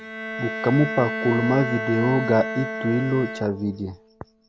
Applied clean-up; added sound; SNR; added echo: none; Bowed string instrument; 7 dB; none.